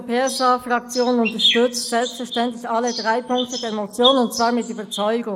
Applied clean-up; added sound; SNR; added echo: neural mask model Resemble Enhance denoiser.